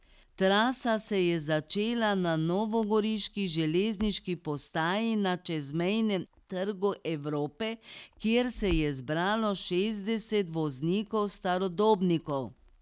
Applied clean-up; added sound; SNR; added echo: none; Crackle; 20 dB; none.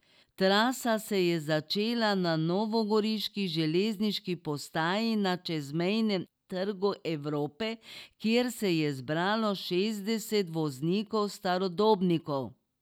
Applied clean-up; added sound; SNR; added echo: none; none; none; none.